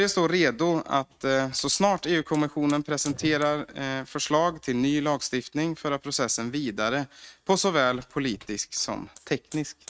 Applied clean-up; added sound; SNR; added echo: neural mask model RNNoise.